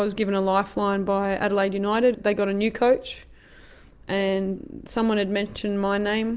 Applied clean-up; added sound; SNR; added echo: none; none; none; none.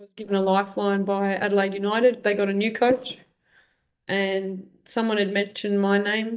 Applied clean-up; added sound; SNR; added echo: neural mask model DeepFilterNet 3.